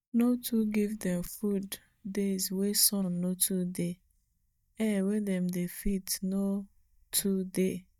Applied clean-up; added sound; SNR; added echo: neural mask model DeepFilterNet 3.